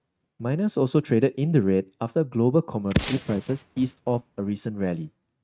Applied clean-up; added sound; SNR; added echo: neural mask model RNNoise.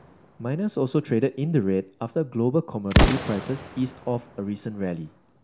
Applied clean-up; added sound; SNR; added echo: none; Explosion; 3 dB; none.